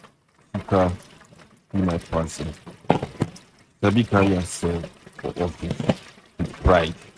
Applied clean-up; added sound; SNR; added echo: neural mask model RNNoise.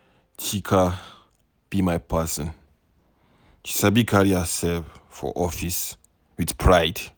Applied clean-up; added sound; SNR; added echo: none; none; none; none.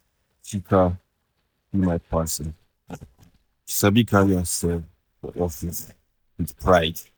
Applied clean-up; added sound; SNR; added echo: neural mask model DeepFilterNet 3.